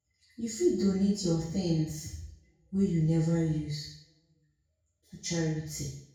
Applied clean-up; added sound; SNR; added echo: none; none; none; reverberation time 0.6 s.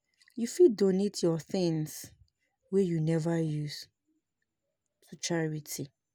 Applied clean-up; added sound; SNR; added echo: none; none; none; none.